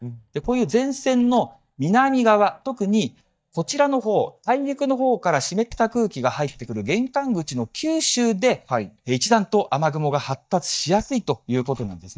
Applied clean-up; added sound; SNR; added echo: neural mask model DeepFilterNet 3.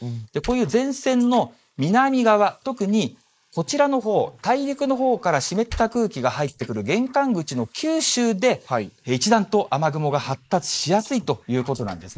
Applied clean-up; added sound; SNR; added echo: neural mask model Resemble Enhance denoiser.